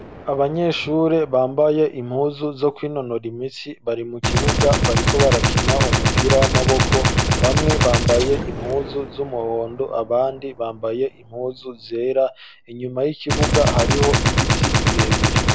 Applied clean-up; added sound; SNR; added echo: none; Gunshot, gunfire; -1 dB; none.